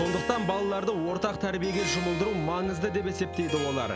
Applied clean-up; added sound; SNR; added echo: none; Harp; 9 dB; none.